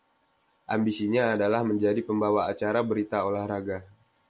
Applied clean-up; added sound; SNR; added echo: none; none; none; none.